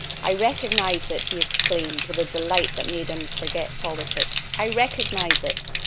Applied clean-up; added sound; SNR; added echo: none; Bathtub (filling or washing); 0 dB; none.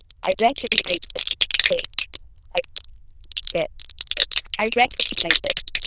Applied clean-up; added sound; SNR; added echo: neural diffusion model UNIVERSE++.